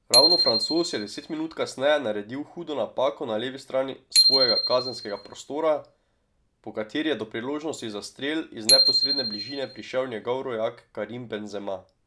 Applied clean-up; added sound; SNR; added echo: none; Bicycle bell; -3 dB; none.